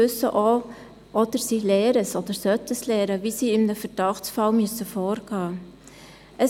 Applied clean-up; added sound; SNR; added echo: none; none; none; none.